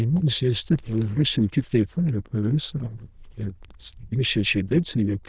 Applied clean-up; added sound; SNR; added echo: neural diffusion model UNIVERSE++.